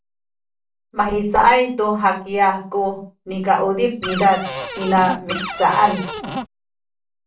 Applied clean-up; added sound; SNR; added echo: none; Cupboard open or close; 8 dB; reverberation time 0.3 s.